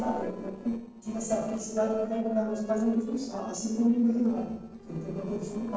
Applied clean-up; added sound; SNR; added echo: neural separator model SepFormer DNS4.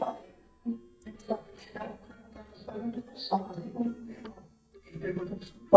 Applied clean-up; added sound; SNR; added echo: neural mask model DeepFilterNet 3.